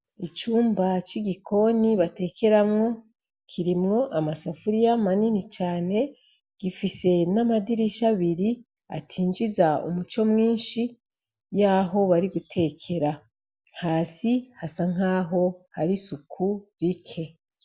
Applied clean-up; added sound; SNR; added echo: none; none; none; none.